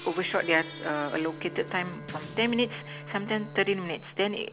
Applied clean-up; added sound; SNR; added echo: none; Squeak + Bowed string instrument; 13 dB; none.